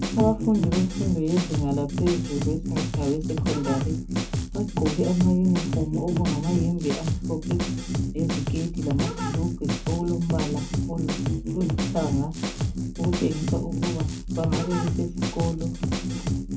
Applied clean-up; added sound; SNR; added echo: none; Drum kit; 0 dB; reverberation time 0.3 s.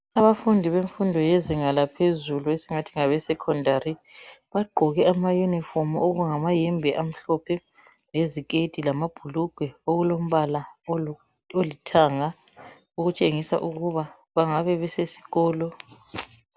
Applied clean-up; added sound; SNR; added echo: none; none; none; none.